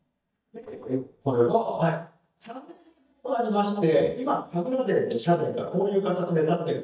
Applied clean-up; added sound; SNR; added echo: neural mask model DeepFilterNet 3.